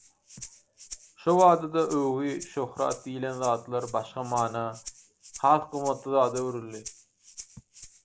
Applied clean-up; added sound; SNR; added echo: none; Rattle (instrument); 19 dB; none.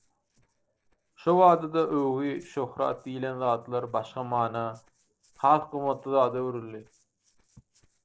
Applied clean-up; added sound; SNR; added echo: neural separator model SepFormer DNS4.